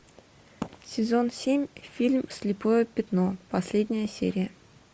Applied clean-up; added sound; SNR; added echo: none; none; none; none.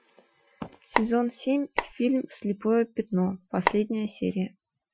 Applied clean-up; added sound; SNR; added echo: classical method Wiener filter.